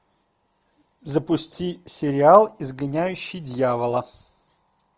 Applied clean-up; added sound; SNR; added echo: none; none; none; none.